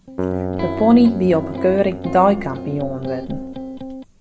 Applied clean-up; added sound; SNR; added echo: none; Electric guitar + Keyboard (musical); 8 dB; none.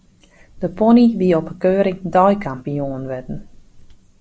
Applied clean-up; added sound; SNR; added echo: none; none; none; none.